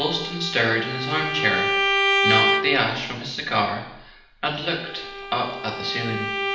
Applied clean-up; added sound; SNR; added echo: none; Bowed string instrument; 0 dB; reverberation time 0.8 s.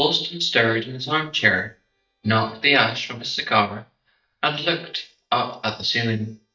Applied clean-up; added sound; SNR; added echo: neural mask model DeepFilterNet 3.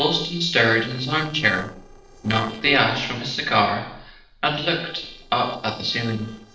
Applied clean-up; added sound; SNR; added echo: neural separator model SepFormer DNS4.